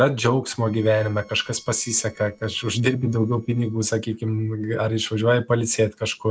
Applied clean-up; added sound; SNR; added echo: neural separator model SepFormer DNS4.